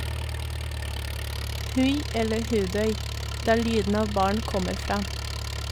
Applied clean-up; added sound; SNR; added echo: none; Engine; 3 dB; none.